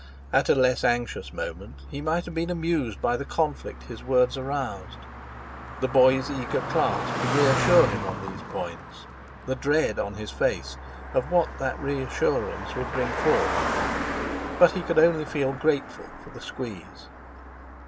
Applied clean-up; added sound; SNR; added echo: none; Car passing by; 6 dB; none.